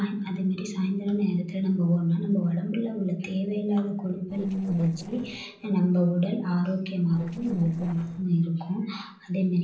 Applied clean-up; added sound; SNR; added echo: neural separator model SepFormer DNS4.